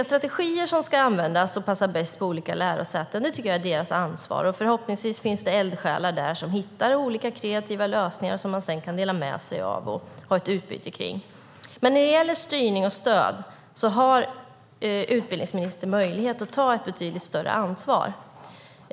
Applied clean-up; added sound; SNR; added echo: none; none; none; none.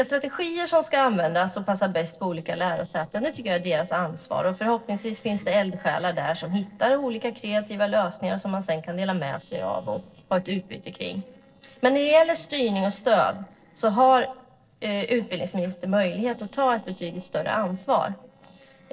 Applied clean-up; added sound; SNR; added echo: neural separator model SepFormer DNS4.